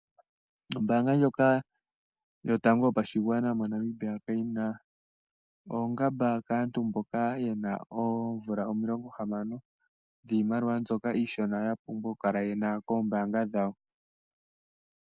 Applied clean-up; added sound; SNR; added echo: none; none; none; none.